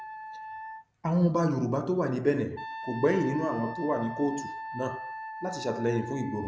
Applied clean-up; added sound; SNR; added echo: none; Wind instrument, woodwind instrument; 11 dB; none.